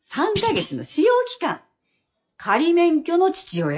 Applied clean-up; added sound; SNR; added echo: classical method log-MMSE.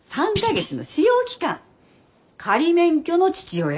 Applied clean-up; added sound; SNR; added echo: none; Thump, thud; 13 dB; none.